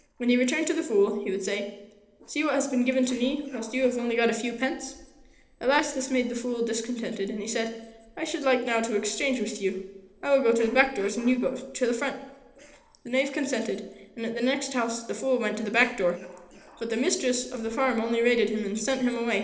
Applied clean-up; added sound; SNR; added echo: neural separator model SepFormer DNS4.